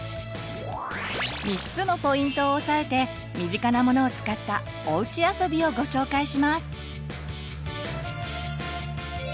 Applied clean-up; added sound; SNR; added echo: none; none; none; none.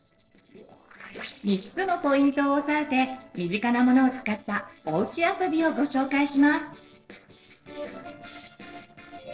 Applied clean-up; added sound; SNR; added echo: neural separator model SepFormer DNS4.